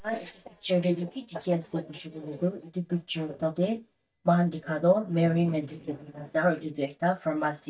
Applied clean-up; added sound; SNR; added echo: neural mask model DeepFilterNet 3.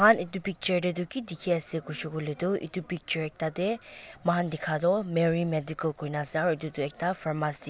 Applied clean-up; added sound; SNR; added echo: none; none; none; none.